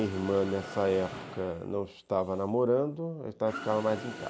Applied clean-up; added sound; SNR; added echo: none; Mechanisms; 14 dB; none.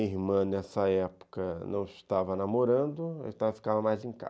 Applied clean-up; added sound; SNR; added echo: none; none; none; none.